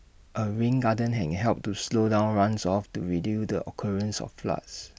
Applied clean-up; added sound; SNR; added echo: none; none; none; none.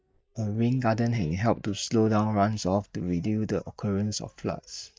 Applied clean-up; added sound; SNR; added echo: neural mask model DeepFilterNet 3.